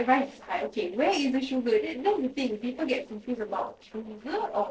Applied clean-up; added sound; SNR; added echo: neural separator model SepFormer DNS4.